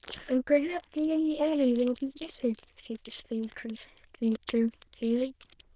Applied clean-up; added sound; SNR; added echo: neural diffusion model UNIVERSE++.